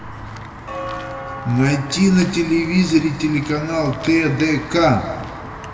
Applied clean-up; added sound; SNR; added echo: none; Walk, footsteps / Bell; 12 dB; reverberation time 1.7 s.